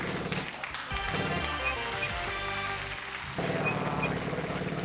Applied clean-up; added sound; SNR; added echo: none; Tools + Squeak / Dishes, pots, and pans; -2 dB; none.